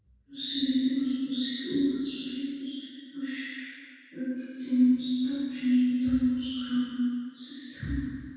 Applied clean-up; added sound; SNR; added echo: none; none; none; reverberation time 2.0 s.